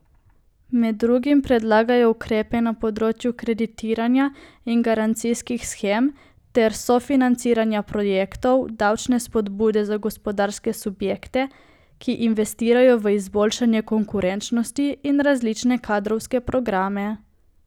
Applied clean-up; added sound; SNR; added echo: none; none; none; none.